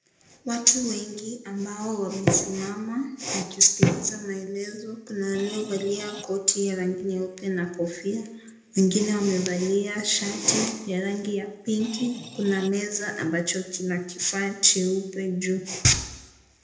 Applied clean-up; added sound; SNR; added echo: none; Screech; 15 dB; reverberation time 0.8 s.